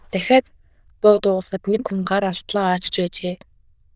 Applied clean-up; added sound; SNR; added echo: neural diffusion model UNIVERSE++.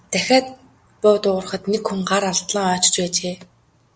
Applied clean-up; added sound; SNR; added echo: none; none; none; none.